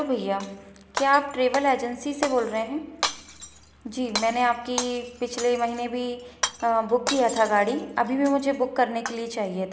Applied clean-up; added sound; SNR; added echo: none; Shatter; 10 dB; none.